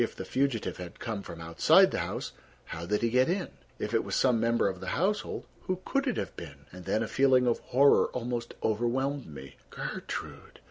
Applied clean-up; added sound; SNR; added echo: none; none; none; none.